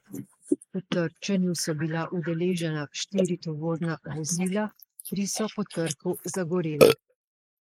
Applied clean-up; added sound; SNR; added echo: neural mask model Resemble Enhance denoiser.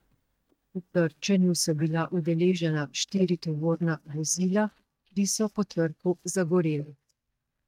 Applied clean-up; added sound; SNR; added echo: neural mask model DeepFilterNet 3.